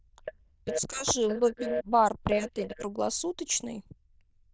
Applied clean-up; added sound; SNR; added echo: neural diffusion model UNIVERSE++.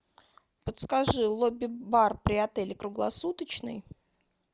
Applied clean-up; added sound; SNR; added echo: none; none; none; none.